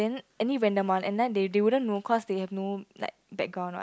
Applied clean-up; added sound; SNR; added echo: none; none; none; none.